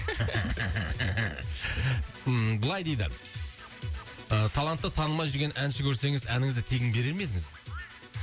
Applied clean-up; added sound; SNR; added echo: none; none; none; none.